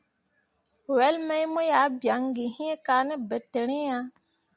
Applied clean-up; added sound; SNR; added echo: none; none; none; none.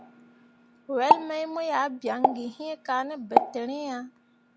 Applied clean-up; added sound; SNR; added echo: none; Explosion; -2 dB; none.